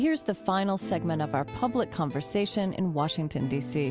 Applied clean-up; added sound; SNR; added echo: none; none; none; none.